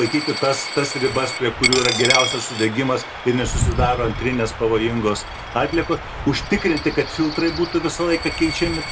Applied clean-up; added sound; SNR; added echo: none; Stream / Chirp, tweet / Wind + Coin (dropping); 5 dB; none.